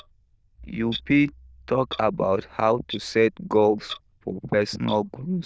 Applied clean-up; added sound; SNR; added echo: neural diffusion model UNIVERSE++.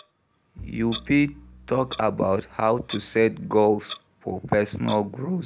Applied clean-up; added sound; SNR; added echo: none; Clock + Bowed string instrument; 18 dB; none.